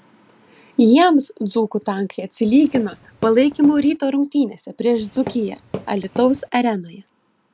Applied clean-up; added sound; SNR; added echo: none; Walk, footsteps; 15 dB; none.